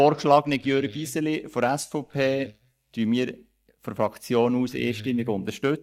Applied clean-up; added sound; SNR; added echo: neural mask model DeepFilterNet 3.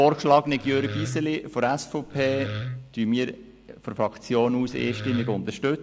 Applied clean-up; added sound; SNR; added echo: none; Wood; 10 dB; none.